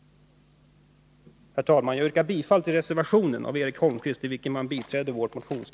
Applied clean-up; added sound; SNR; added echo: none; none; none; none.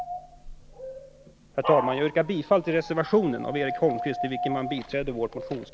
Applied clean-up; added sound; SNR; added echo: none; Dog; 8 dB; none.